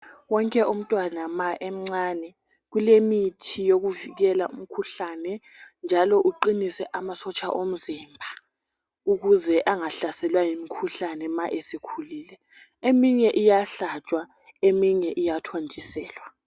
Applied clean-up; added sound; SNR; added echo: none; none; none; none.